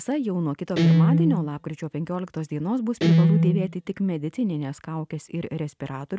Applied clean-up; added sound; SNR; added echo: neural mask model RNNoise.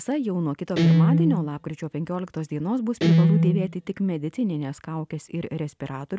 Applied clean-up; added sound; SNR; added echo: none; Guitar; -4 dB; none.